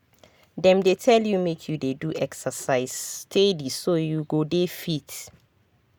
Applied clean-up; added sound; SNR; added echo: none; none; none; none.